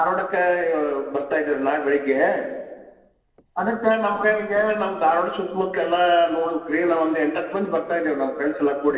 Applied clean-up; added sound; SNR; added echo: neural separator model SepFormer DNS4.